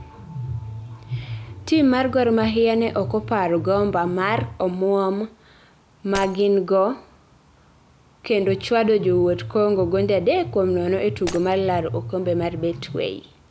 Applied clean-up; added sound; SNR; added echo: none; Shatter; 18 dB; none.